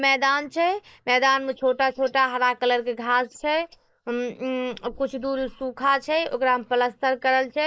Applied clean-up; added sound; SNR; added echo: neural mask model Resemble Enhance denoiser.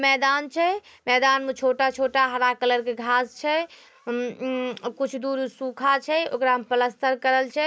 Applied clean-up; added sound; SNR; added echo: none; none; none; none.